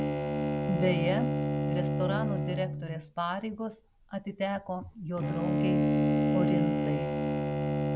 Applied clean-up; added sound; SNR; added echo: none; Bowed string instrument; -5 dB; none.